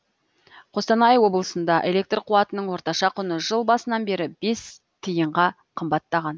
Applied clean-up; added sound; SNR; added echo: none; none; none; none.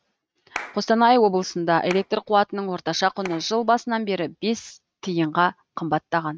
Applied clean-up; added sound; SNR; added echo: neural mask model RNNoise.